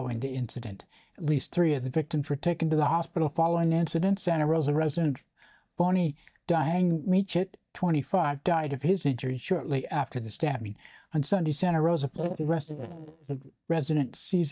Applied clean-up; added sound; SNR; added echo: neural mask model DeepFilterNet 3.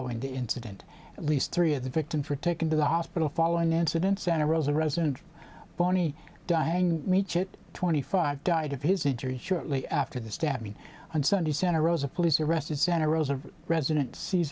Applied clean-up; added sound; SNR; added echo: none; none; none; none.